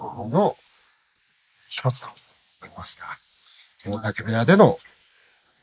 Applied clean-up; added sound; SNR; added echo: neural mask model Resemble Enhance denoiser.